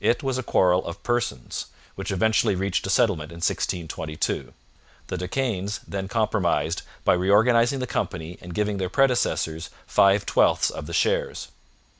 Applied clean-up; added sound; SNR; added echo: none; none; none; none.